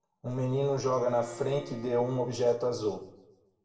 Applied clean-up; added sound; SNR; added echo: none; Bowed string instrument; 17 dB; reverberation time 0.6 s.